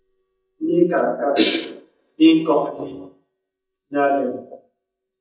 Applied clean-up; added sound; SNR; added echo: neural mask model DeepFilterNet 3.